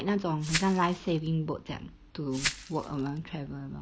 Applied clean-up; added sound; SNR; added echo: none; Glass; 7 dB; none.